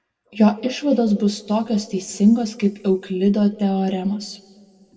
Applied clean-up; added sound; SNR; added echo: none; none; none; reverberation time 1.2 s.